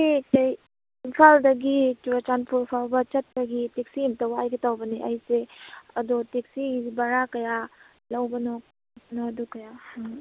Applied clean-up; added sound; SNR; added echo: none; none; none; none.